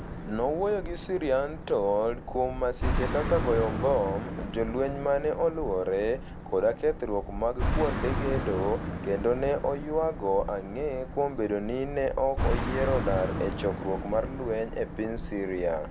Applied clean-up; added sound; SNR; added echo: none; Car passing by; 4 dB; none.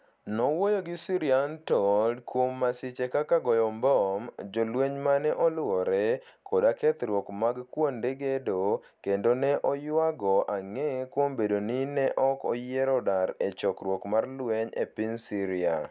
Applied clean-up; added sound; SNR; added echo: none; none; none; none.